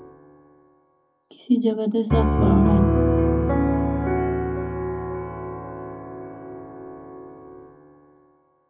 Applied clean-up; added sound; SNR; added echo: none; Piano; -4 dB; reverberation time 0.3 s.